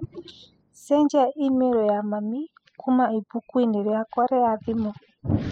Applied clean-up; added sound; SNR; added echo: classical method spectral subtraction.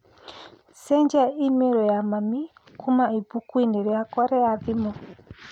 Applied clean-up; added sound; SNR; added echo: none; none; none; none.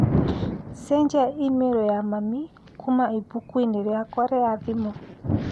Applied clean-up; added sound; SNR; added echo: none; Thunder; 6 dB; none.